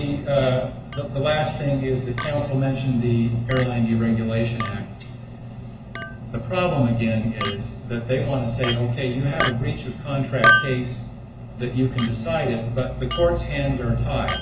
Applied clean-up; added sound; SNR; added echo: none; Chink, clink; 7 dB; reverberation time 0.1 s.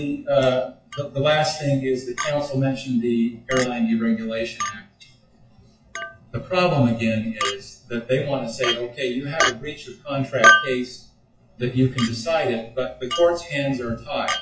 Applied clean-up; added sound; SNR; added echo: classical method WPE with log-MMSE.